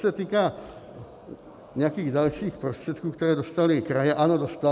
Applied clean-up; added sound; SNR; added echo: none; none; none; none.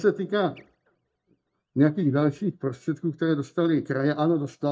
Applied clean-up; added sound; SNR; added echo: neural mask model DeepFilterNet 3.